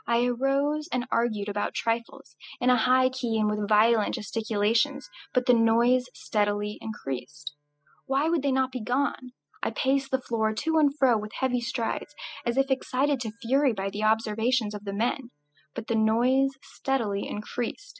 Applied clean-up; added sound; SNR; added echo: classical method spectral subtraction.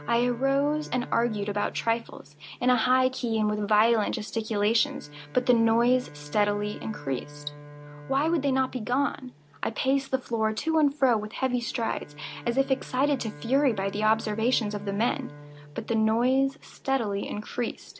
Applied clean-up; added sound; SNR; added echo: none; Bowed string instrument; 19 dB; none.